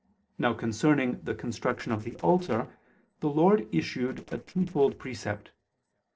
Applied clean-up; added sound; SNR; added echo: neural separator model SepFormer DNS4.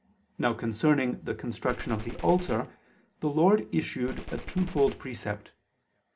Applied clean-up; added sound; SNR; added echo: none; Gunshot, gunfire; 12 dB; reverberation time 0.3 s.